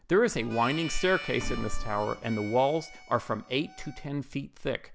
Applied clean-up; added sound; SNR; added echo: none; Harmonica + Organ; 14 dB; none.